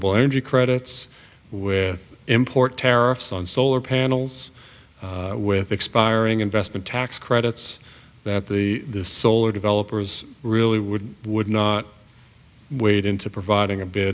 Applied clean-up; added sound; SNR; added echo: none; none; none; none.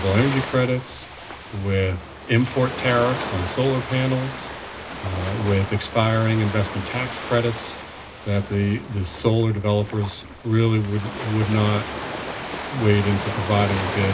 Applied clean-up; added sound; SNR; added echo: none; Ocean; 9 dB; reverberation time 0.4 s.